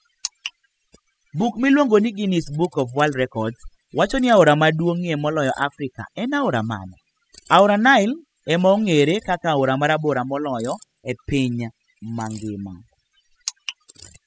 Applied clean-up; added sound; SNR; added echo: classical method spectral subtraction.